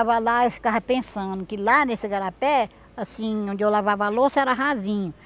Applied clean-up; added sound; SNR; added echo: none; none; none; none.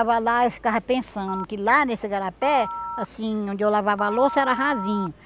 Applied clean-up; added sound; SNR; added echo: none; Telephone; 11 dB; none.